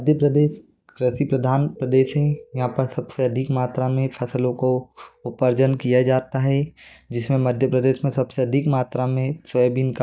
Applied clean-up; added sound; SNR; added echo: neural mask model DeepFilterNet 3.